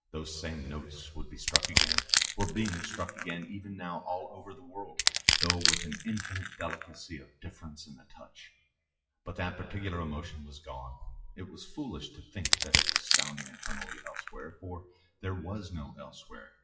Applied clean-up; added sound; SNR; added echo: classical method WPE with log-MMSE.